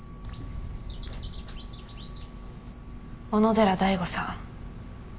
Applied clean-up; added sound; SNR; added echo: none; Bird; 9 dB; none.